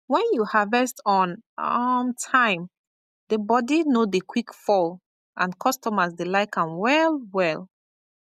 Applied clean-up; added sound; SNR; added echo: none; none; none; none.